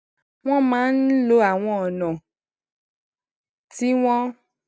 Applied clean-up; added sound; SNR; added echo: none; none; none; none.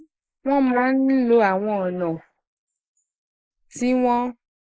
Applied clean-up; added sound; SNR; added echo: neural mask model Resemble Enhance denoiser.